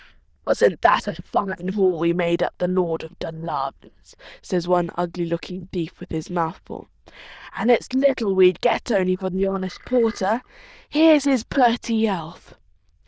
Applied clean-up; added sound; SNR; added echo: neural diffusion model UNIVERSE++.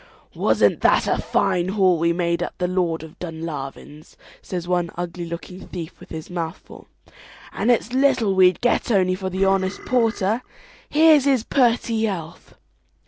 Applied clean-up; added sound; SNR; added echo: none; Burping, eructation; 16 dB; none.